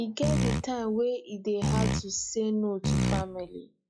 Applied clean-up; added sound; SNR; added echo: classical method log-MMSE.